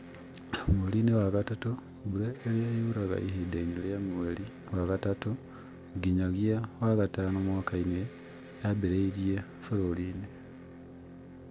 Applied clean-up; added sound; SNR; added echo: none; Electric guitar; 16 dB; none.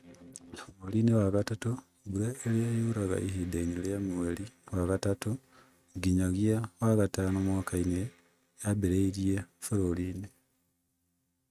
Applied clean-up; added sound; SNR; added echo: neural mask model RNNoise.